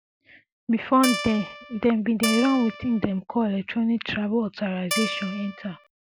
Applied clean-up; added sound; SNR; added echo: none; Guitar; 7 dB; none.